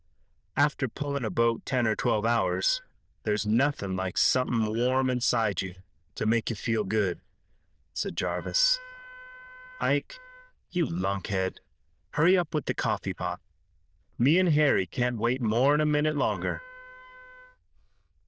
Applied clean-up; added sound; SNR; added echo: neural diffusion model UNIVERSE++.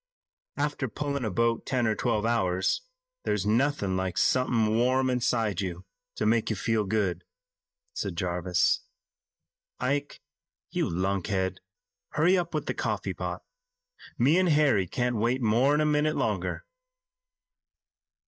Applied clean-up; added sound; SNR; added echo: neural mask model DeepFilterNet 3.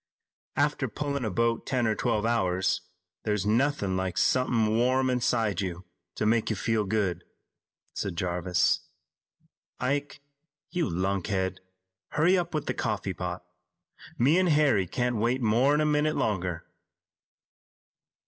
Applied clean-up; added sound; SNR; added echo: none; none; none; none.